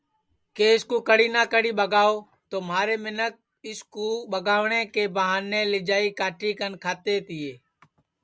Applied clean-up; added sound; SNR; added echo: none; none; none; none.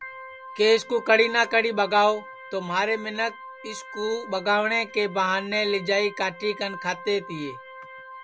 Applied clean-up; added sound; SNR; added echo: none; Organ; 15 dB; none.